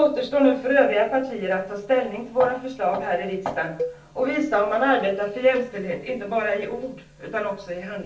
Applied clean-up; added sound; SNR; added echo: none; Cowbell; 13 dB; reverberation time 0.3 s.